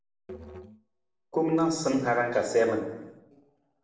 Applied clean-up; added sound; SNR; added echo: neural separator model SepFormer DNS4.